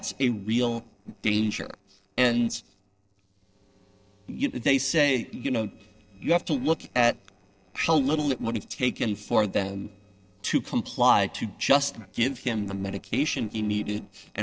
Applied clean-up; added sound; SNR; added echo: neural separator model SepFormer DNS4.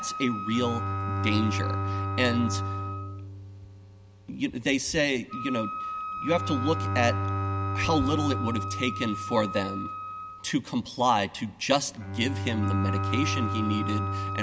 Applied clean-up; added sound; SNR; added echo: none; Wind instrument, woodwind instrument + Bowed string instrument; 2 dB; none.